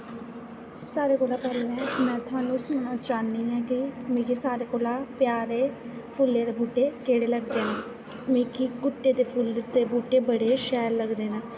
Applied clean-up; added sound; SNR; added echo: none; Cough; 13 dB; none.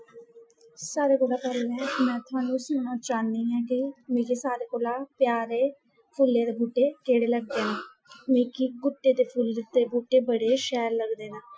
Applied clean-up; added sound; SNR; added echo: classical method Wiener filter.